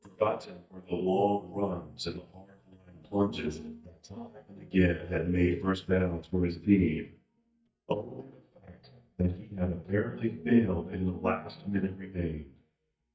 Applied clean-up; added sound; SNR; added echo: neural mask model DeepFilterNet 3.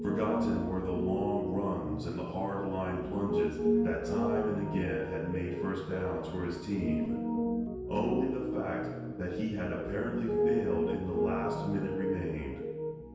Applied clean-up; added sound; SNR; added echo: none; Piano; -1 dB; reverberation time 1.2 s.